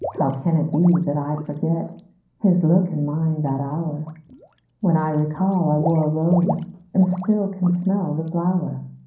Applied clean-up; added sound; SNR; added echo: none; Water / Liquid; 15 dB; reverberation time 0.6 s.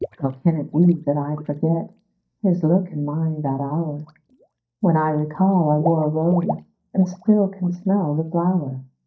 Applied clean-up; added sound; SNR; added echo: neural mask model DeepFilterNet 3.